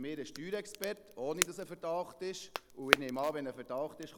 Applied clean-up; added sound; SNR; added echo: none; Crackle; 0 dB; none.